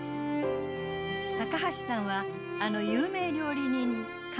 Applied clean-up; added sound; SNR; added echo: none; none; none; none.